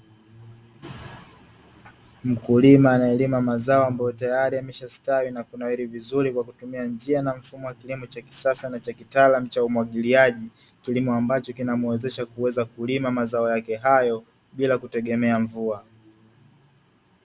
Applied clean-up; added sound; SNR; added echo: none; none; none; none.